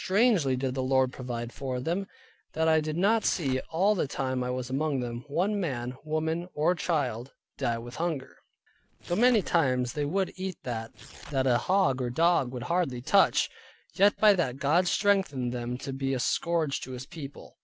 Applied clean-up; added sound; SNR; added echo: none; Tearing; 20 dB; none.